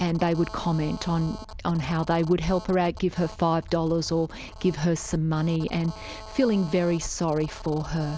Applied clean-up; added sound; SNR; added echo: none; Telephone; 19 dB; none.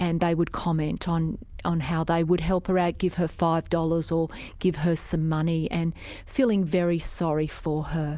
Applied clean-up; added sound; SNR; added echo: none; none; none; none.